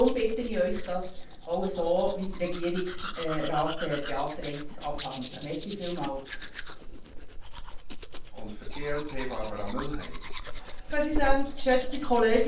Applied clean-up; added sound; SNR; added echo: none; Domestic sounds, home sounds; 0 dB; reverberation time 0.3 s.